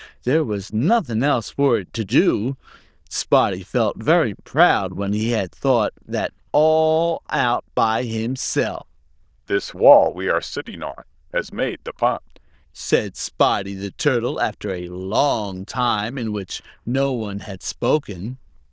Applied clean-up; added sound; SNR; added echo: neural diffusion model UNIVERSE++.